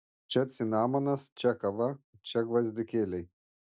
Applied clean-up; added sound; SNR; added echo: none; none; none; none.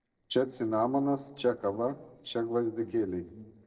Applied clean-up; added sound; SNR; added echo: neural separator model SepFormer DNS4.